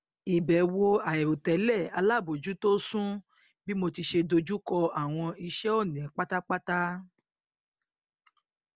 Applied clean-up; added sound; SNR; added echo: none; none; none; none.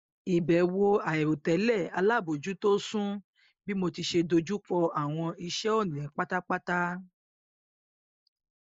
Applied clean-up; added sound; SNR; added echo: neural mask model Resemble Enhance denoiser.